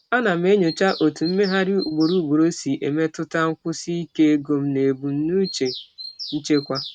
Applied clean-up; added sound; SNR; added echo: neural mask model RNNoise.